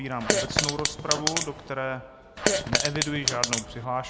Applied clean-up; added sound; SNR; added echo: none; Fart; -5 dB; none.